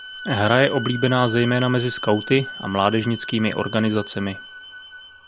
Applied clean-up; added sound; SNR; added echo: none; Bowed string instrument; 12 dB; none.